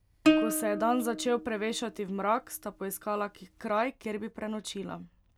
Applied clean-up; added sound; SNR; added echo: none; Plucked string instrument; 0 dB; none.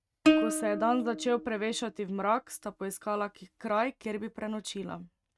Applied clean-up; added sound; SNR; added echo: neural mask model RNNoise.